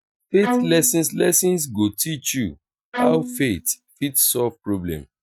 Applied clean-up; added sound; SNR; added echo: neural mask model RNNoise.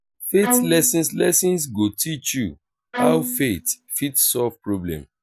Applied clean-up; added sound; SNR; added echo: none; Bowed string instrument; 5 dB; none.